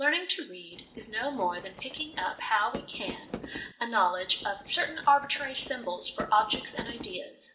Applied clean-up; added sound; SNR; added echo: none; Fireworks; 13 dB; reverberation time 0.5 s.